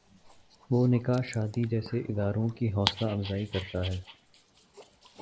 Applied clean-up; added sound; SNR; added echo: none; Dog; 12 dB; none.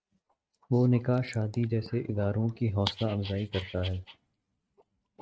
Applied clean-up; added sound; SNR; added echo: neural mask model RNNoise.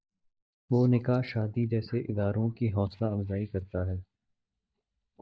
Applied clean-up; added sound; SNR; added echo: neural mask model DeepFilterNet 3.